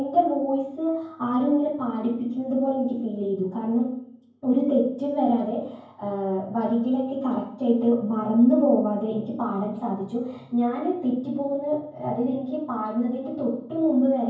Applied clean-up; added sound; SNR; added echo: none; none; none; reverberation time 0.9 s.